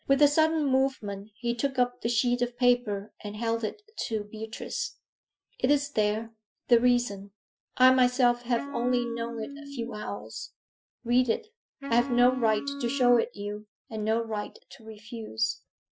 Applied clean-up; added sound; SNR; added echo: classical method Wiener filter.